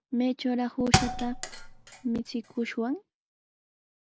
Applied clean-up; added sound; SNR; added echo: none; Thump, thud; 1 dB; none.